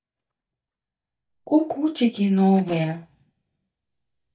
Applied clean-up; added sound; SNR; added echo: neural mask model DeepFilterNet 3.